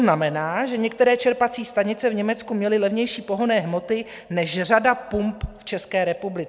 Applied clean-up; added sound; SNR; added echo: none; none; none; none.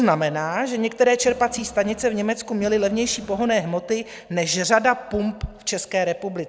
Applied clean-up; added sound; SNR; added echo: none; Crowd; 18 dB; none.